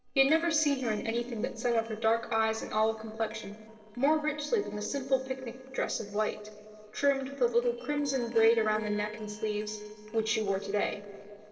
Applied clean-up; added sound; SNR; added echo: neural separator model SepFormer DNS4.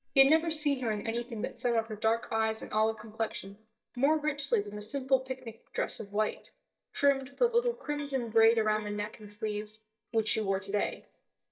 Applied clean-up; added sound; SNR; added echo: neural mask model DeepFilterNet 3.